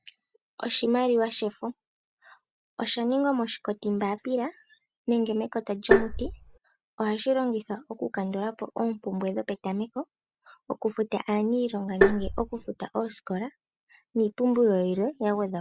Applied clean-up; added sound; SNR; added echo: none; Tap; -5 dB; none.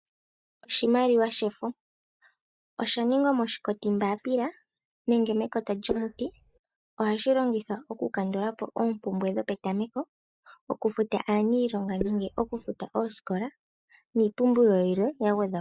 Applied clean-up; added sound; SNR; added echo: neural mask model DeepFilterNet 3.